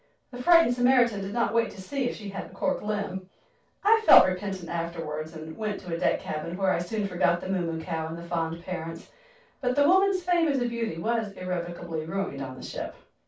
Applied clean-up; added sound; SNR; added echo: none; none; none; reverberation time 0.2 s.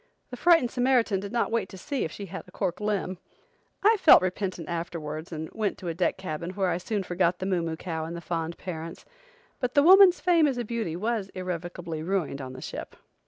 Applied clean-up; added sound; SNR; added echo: none; none; none; none.